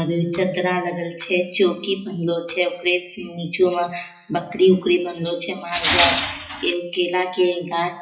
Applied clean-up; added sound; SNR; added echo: classical method WPE with log-MMSE.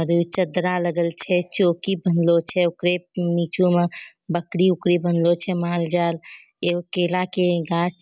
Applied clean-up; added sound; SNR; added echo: none; none; none; none.